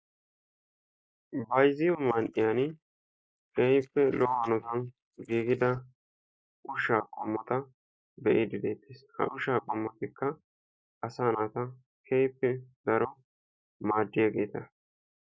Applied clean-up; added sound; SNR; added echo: neural mask model Resemble Enhance denoiser.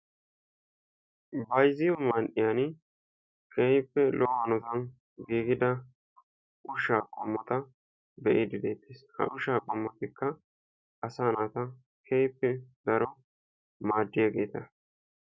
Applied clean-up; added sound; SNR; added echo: none; none; none; none.